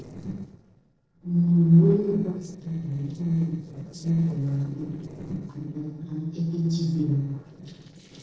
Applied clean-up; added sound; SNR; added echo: neural separator model SepFormer DNS4.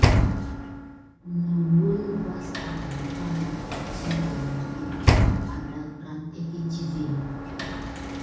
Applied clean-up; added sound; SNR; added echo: none; Sliding door / Slam; -3 dB; reverberation time 1.2 s.